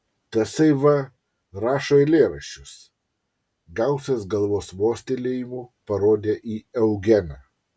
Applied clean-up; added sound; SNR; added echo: none; none; none; none.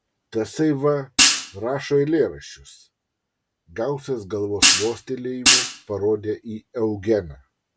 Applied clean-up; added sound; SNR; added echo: none; Hi-hat; -5 dB; none.